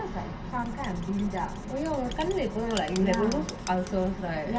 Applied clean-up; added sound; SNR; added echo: none; Writing; 17 dB; reverberation time 0.2 s.